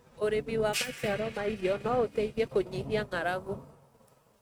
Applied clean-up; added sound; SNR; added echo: neural mask model RNNoise.